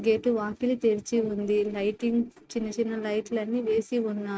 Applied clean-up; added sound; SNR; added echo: neural mask model RNNoise.